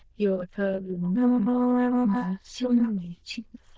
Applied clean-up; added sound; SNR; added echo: neural diffusion model UNIVERSE++.